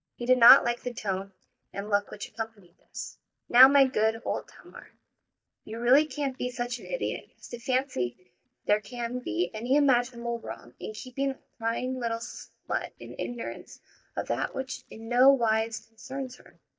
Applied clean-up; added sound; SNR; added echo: neural mask model DeepFilterNet 3.